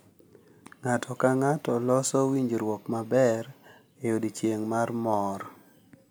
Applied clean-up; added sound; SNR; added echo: none; none; none; none.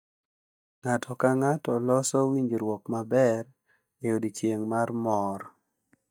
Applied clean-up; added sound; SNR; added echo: neural mask model DeepFilterNet 3.